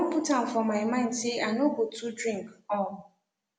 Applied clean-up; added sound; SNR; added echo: none; none; none; none.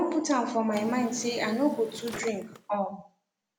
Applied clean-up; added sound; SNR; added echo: none; Drawer open or close; 16 dB; none.